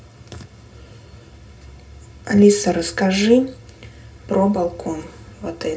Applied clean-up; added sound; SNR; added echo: none; none; none; reverberation time 0.2 s.